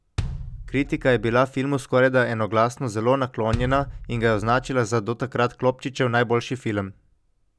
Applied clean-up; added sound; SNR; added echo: none; Bass drum; 11 dB; none.